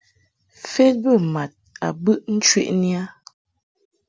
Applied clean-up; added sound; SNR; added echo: none; none; none; none.